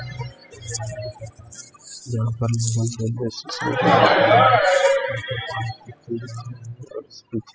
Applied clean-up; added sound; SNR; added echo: classical method spectral subtraction.